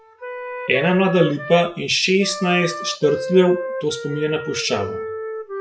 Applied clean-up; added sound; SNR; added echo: classical method WPE with log-MMSE.